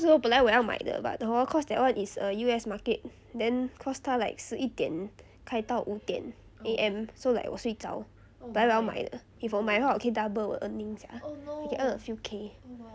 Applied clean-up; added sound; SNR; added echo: none; none; none; none.